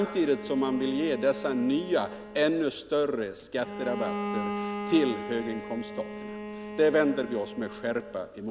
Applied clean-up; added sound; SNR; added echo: none; Bowed string instrument; 9 dB; none.